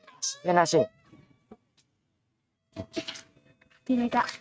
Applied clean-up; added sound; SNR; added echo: neural mask model RNNoise.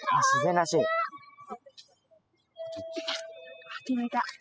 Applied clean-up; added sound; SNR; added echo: classical method spectral subtraction.